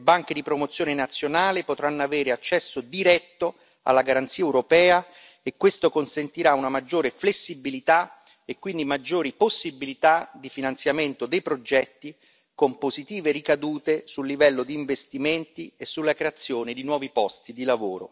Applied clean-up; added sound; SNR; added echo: none; none; none; none.